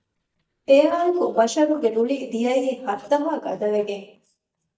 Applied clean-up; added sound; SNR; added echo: neural mask model DeepFilterNet 3.